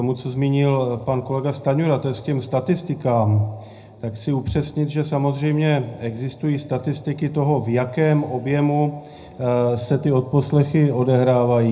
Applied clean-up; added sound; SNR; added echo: none; none; none; reverberation time 0.4 s.